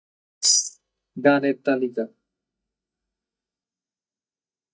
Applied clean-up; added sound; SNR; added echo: neural mask model DeepFilterNet 3.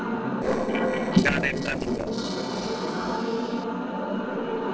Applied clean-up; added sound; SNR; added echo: neural separator model SepFormer DNS4.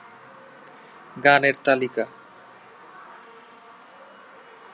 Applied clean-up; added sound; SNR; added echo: none; none; none; none.